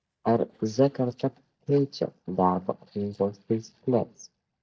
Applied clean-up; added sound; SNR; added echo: neural mask model DeepFilterNet 3.